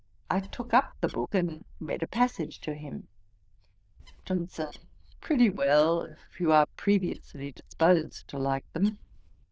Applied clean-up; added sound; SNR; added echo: neural diffusion model UNIVERSE++.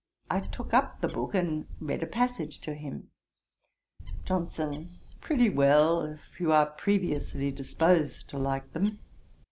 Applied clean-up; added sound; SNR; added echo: none; Bird; 11 dB; none.